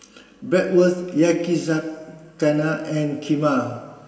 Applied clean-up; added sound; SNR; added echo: none; none; none; reverberation time 2.7 s.